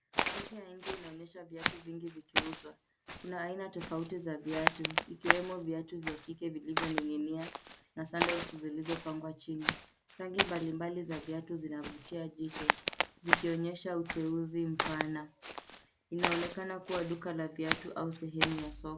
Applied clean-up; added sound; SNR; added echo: none; Walk, footsteps; -2 dB; none.